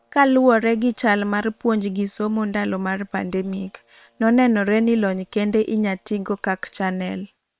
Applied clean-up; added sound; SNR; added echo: neural separator model SepFormer WHAM!.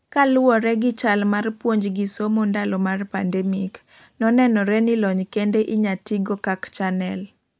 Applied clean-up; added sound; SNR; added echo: none; none; none; none.